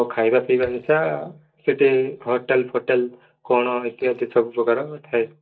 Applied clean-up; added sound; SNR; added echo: neural mask model DeepFilterNet 3.